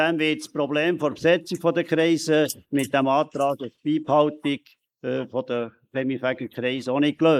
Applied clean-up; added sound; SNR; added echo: neural mask model Resemble Enhance denoiser.